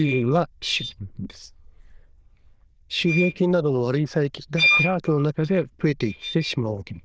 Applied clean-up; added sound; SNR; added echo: neural diffusion model UNIVERSE++.